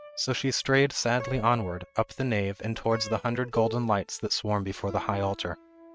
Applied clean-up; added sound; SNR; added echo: neural mask model RNNoise.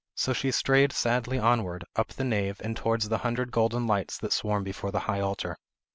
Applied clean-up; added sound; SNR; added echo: none; none; none; none.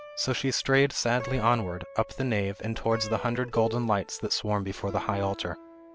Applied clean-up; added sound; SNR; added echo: none; Plucked string instrument; 14 dB; none.